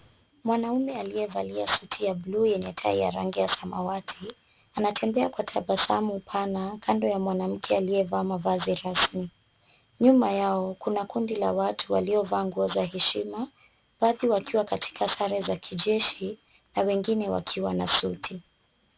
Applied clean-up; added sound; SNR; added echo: none; none; none; none.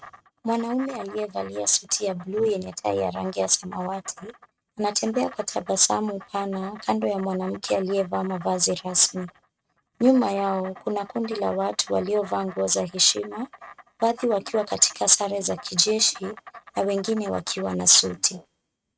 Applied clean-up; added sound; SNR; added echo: neural mask model RNNoise.